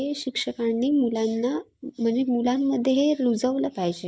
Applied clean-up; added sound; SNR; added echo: neural mask model Resemble Enhance denoiser.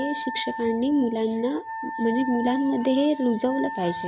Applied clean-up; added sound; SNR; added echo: none; Wind instrument, woodwind instrument; 9 dB; none.